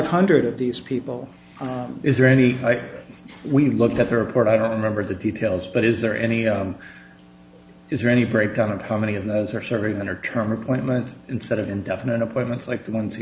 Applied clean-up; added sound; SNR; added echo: none; none; none; none.